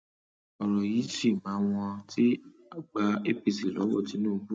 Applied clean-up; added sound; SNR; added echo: none; none; none; none.